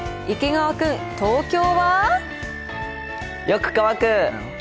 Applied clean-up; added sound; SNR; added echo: none; Animal + Piano; 14 dB; none.